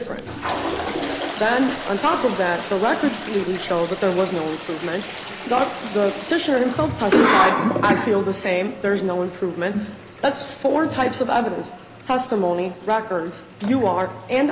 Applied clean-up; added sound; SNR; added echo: none; Toilet flush; 12 dB; none.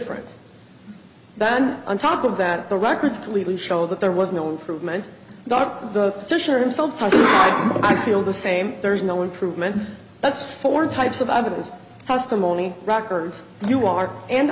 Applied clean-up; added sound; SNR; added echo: none; none; none; none.